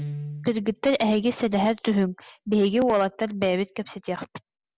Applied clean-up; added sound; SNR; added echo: none; Guitar; 17 dB; none.